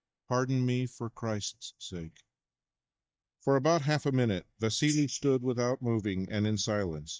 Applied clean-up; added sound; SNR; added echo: neural mask model DeepFilterNet 3.